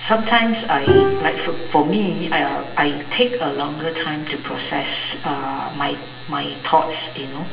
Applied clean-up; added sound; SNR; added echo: none; Bowed string instrument; 1 dB; reverberation time 0.8 s.